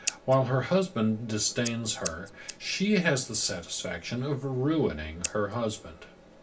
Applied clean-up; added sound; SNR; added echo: none; Scissors; 14 dB; reverberation time 0.2 s.